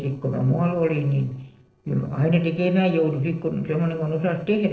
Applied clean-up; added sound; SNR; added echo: neural separator model SepFormer DNS4.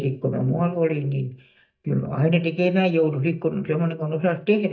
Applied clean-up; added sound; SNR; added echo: neural mask model DeepFilterNet 3.